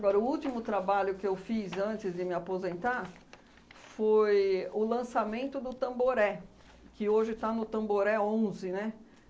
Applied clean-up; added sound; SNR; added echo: none; none; none; none.